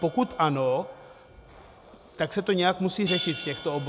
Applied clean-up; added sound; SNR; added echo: none; Hi-hat; 11 dB; none.